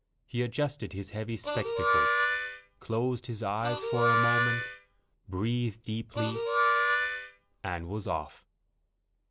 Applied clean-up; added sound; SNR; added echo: none; Harmonica; -4 dB; none.